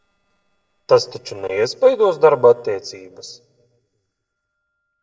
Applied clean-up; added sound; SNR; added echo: neural separator model SepFormer DNS4.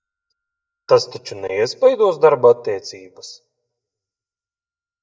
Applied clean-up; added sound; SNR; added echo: neural mask model DeepFilterNet 3.